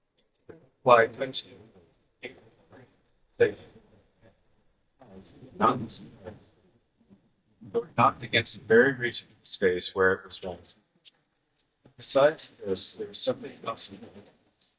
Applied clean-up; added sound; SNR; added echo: neural mask model DeepFilterNet 3.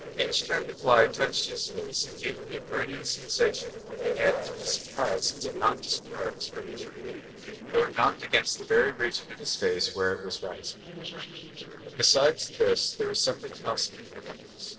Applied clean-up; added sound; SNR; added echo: neural separator model SepFormer DNS4.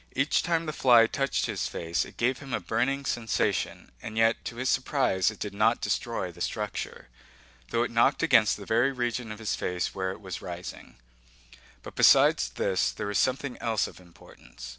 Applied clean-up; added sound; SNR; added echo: none; none; none; none.